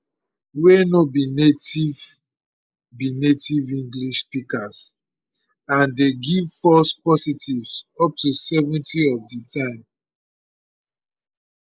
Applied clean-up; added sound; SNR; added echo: neural mask model Resemble Enhance denoiser.